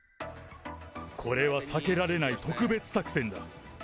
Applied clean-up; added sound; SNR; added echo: none; none; none; none.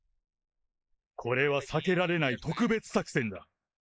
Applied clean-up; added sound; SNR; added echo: neural mask model Resemble Enhance denoiser.